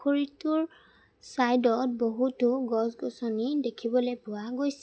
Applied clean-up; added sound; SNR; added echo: none; none; none; none.